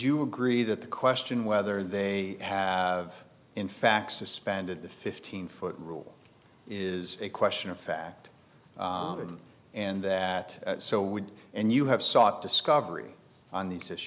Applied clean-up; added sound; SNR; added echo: none; none; none; none.